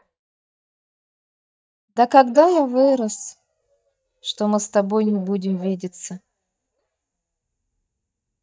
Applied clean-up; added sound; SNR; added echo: neural mask model DeepFilterNet 3.